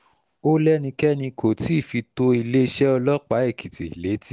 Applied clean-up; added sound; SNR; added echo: none; none; none; none.